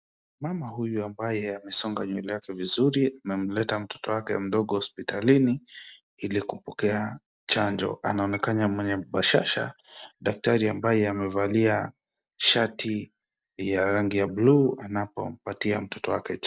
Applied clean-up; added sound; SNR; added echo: neural mask model DeepFilterNet 3.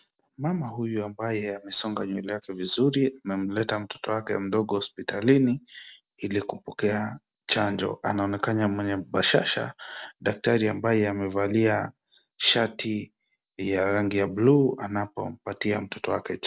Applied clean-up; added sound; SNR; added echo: none; none; none; none.